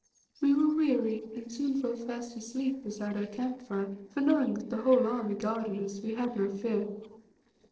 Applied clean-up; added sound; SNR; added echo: neural separator model SepFormer DNS4.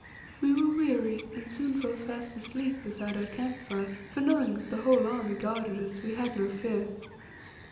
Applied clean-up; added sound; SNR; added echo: none; Bird vocalization, bird call, bird song; 17 dB; reverberation time 0.8 s.